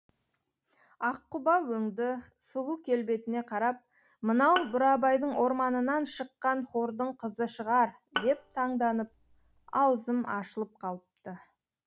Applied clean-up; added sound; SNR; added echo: none; Bowed string instrument; 12 dB; none.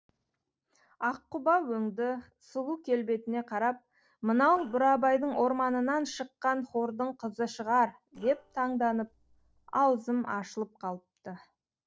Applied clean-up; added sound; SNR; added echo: neural separator model SepFormer DNS4.